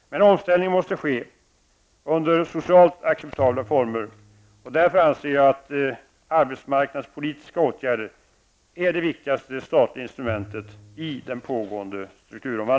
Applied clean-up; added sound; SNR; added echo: none; Bowed string instrument; 19 dB; none.